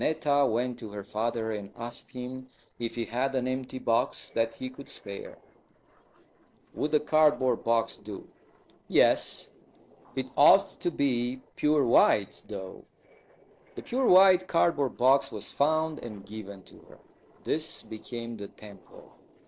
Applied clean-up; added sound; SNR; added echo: neural separator model SepFormer DNS4.